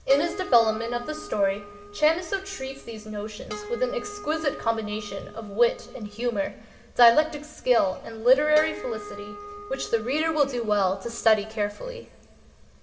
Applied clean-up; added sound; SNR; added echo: none; Harp; 15 dB; reverberation time 1.8 s.